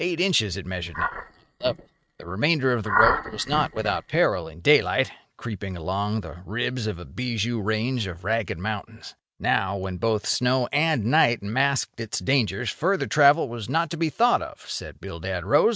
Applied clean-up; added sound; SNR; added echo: neural mask model RNNoise.